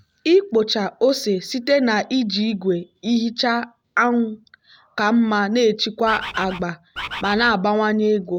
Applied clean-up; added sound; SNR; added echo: none; Bird; 10 dB; none.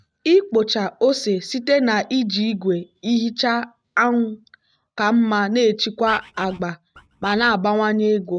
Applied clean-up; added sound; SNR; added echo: neural mask model RNNoise.